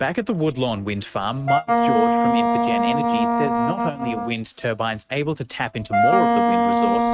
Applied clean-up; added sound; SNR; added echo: neural mask model RNNoise.